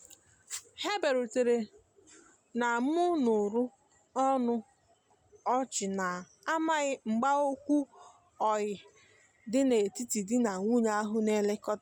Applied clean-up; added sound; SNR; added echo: none; none; none; none.